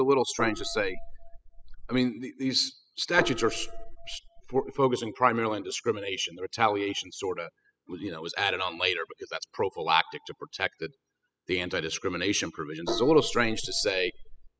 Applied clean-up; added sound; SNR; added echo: classical method spectral subtraction.